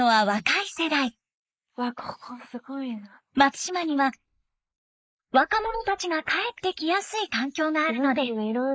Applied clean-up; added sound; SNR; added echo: neural mask model Resemble Enhance denoiser.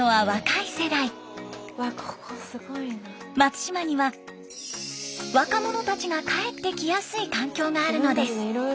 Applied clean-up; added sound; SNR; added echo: none; none; none; none.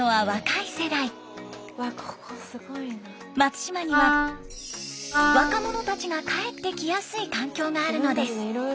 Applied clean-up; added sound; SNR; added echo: none; Wind instrument, woodwind instrument; -3 dB; none.